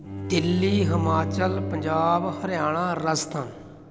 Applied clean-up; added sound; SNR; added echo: none; Bowed string instrument; 5 dB; none.